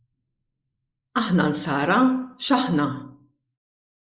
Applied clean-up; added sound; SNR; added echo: neural mask model Resemble Enhance denoiser.